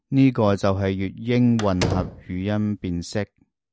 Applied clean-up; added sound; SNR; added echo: none; Slam; 8 dB; none.